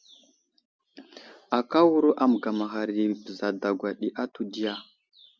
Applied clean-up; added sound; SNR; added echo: none; none; none; none.